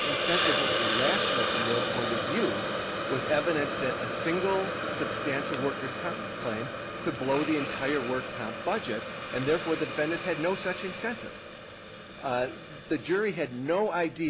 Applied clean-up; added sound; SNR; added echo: none; Hiss; 1 dB; none.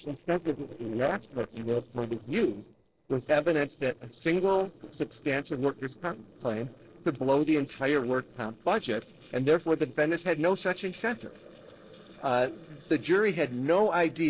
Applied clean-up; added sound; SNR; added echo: neural separator model SepFormer DNS4.